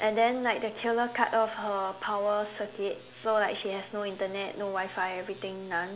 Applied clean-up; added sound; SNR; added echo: none; none; none; none.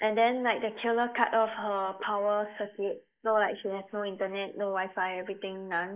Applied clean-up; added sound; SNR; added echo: neural mask model Resemble Enhance denoiser.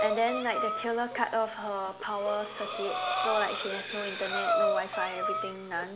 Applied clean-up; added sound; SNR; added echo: none; Breathing; 1 dB; none.